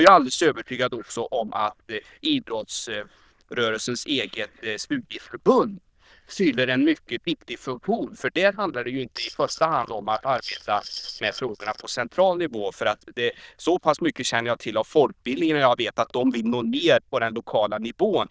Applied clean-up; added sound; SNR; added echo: neural diffusion model UNIVERSE++.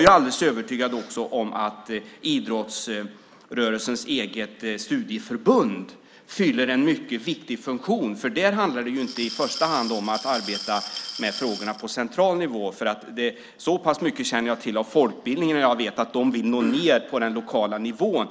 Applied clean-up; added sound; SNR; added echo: none; Glass; 10 dB; none.